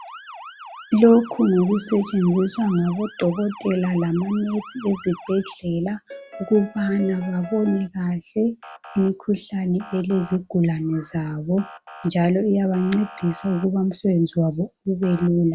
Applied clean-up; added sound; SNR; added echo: none; Piano + Motor vehicle (road) / Siren; 20 dB; none.